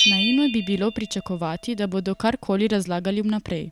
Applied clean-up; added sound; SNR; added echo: none; Bell; 5 dB; none.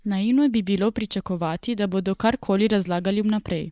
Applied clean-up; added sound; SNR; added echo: neural mask model Resemble Enhance denoiser.